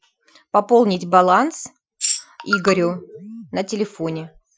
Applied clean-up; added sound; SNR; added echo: classical method Wiener filter.